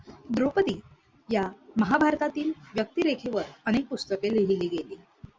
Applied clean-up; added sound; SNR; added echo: none; none; none; none.